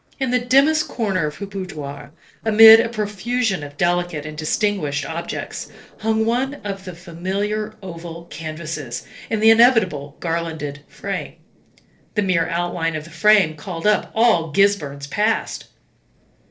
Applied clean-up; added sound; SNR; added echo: neural separator model SepFormer DNS4.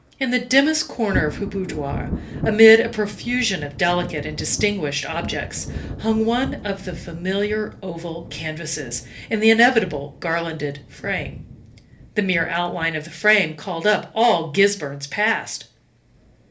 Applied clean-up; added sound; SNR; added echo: none; Thunder; 13 dB; reverberation time 0.3 s.